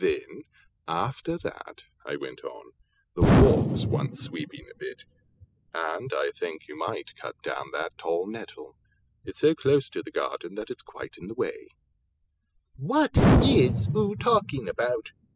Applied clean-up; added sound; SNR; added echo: classical method spectral subtraction.